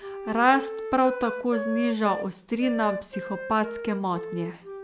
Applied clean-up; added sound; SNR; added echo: none; Wind instrument, woodwind instrument; 9 dB; none.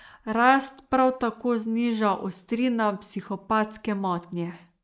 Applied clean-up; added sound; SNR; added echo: neural mask model Resemble Enhance denoiser.